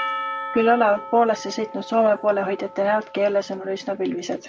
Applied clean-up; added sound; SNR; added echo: none; Percussion; 12 dB; none.